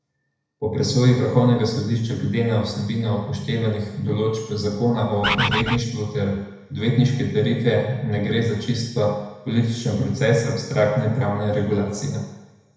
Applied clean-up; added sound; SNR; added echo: none; Bird; 1 dB; reverberation time 1.0 s.